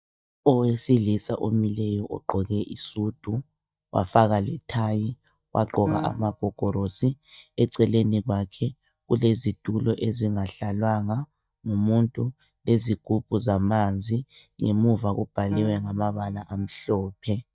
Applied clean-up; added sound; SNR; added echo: neural mask model DeepFilterNet 3.